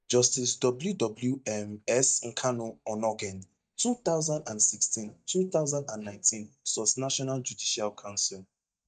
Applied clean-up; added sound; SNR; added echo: neural mask model DeepFilterNet 3.